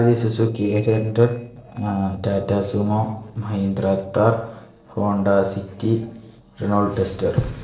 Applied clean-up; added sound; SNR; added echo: neural separator model SepFormer DNS4.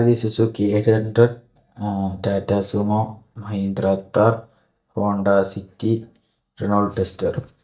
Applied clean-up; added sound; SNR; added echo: neural mask model DeepFilterNet 3.